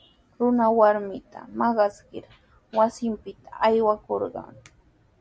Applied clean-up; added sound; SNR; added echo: none; none; none; none.